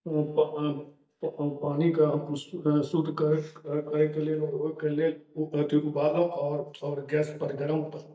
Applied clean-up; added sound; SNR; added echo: neural mask model DeepFilterNet 3.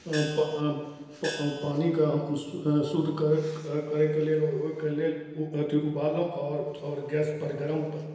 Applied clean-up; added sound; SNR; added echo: none; Gong; 10 dB; reverberation time 1.5 s.